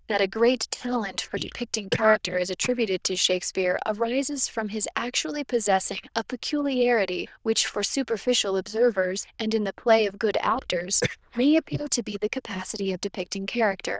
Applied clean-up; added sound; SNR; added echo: neural diffusion model UNIVERSE++.